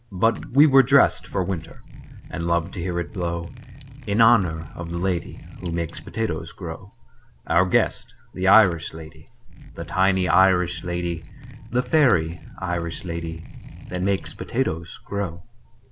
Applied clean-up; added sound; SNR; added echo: none; Liquid; 16 dB; none.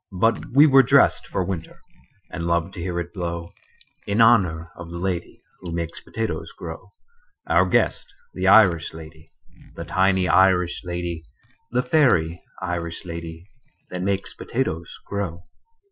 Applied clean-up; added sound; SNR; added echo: classical method Wiener filter.